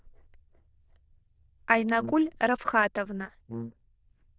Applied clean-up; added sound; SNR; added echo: neural diffusion model UNIVERSE++.